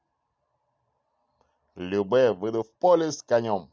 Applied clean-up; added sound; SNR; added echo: none; none; none; none.